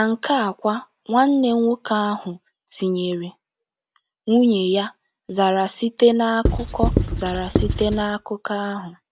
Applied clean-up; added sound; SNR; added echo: none; Writing; 1 dB; none.